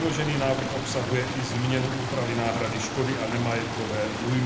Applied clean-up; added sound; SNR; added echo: none; Stream; 4 dB; reverberation time 0.7 s.